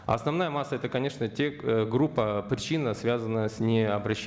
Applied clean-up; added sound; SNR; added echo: none; none; none; none.